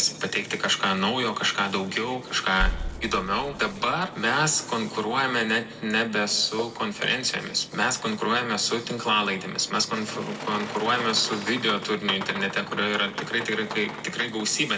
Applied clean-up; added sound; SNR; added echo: none; Boat, Water vehicle; 13 dB; reverberation time 0.9 s.